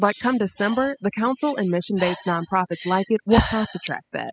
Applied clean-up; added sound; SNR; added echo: classical method spectral subtraction.